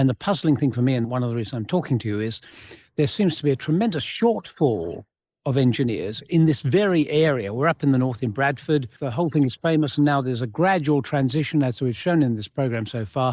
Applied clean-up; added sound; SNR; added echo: neural mask model Resemble Enhance denoiser.